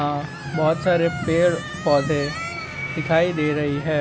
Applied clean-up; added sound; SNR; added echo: none; Squeak; 14 dB; none.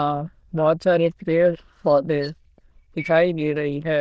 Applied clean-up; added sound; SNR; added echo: neural diffusion model UNIVERSE++.